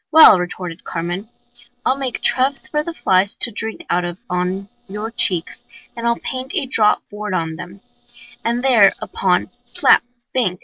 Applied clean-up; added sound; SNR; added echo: neural separator model SepFormer DNS4.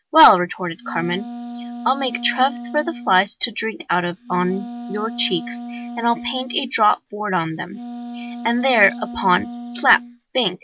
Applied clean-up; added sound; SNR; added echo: none; Wind instrument, woodwind instrument; 12 dB; none.